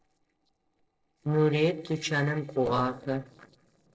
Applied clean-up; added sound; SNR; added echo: neural separator model SepFormer DNS4.